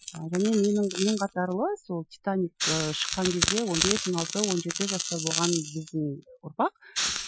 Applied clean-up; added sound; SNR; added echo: classical method Wiener filter.